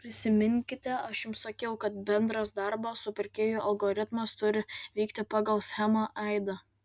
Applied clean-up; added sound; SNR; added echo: none; none; none; none.